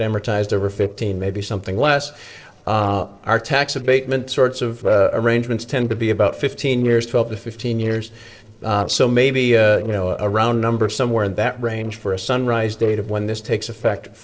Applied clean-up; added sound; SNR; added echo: neural separator model SepFormer DNS4.